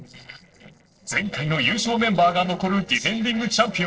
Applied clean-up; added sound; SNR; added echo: neural separator model SepFormer DNS4.